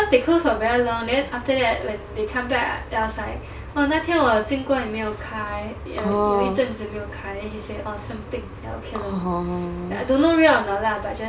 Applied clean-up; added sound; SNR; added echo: none; none; none; none.